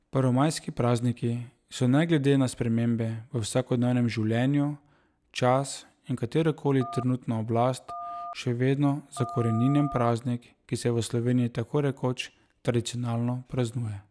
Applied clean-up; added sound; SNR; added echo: none; Telephone; 13 dB; none.